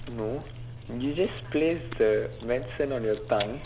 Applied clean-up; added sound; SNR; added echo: none; Chewing, mastication; 11 dB; none.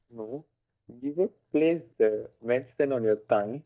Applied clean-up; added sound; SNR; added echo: neural mask model DeepFilterNet 3.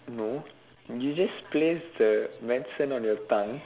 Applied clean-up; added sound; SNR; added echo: none; none; none; none.